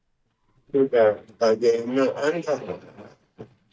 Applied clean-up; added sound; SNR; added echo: neural mask model DeepFilterNet 3.